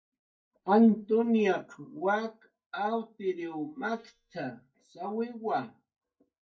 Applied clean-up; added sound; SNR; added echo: neural mask model DeepFilterNet 3.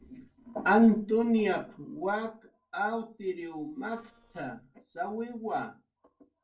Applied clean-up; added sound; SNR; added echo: neural separator model SepFormer DNS4.